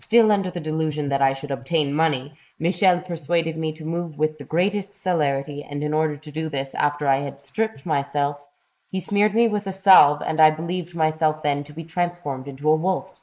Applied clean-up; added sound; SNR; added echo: neural mask model Resemble Enhance denoiser.